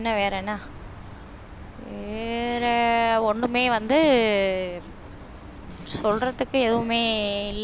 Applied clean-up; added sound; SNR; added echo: none; Chirp, tweet + Snare drum; 15 dB; none.